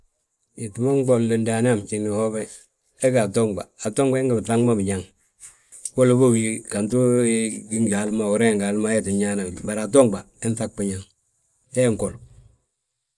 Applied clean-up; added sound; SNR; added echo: none; none; none; none.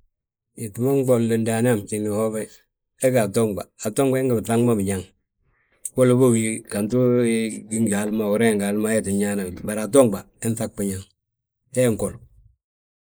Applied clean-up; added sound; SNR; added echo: neural mask model Resemble Enhance denoiser.